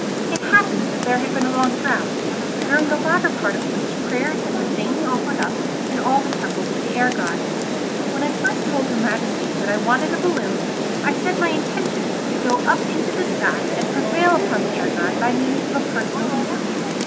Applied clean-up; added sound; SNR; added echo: none; Rain; -1 dB; none.